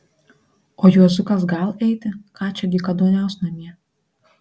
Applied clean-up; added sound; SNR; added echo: none; none; none; none.